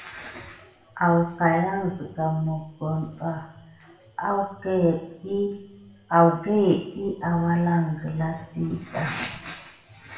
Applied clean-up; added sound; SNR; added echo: none; none; none; reverberation time 0.8 s.